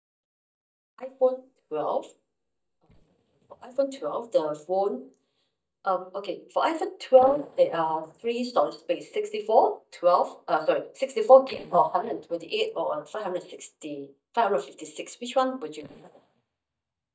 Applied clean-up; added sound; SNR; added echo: neural mask model DeepFilterNet 3.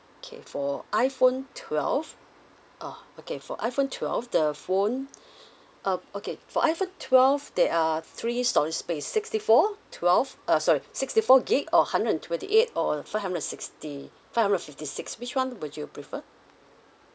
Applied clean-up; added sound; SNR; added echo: none; none; none; none.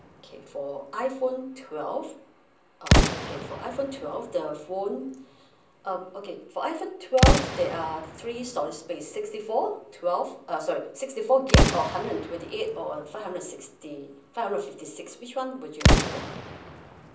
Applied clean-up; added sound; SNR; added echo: none; Explosion; -3 dB; reverberation time 0.6 s.